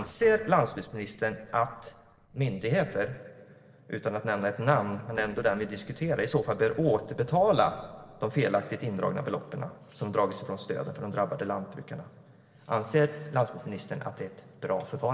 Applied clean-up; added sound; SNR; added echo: neural separator model SepFormer DNS4.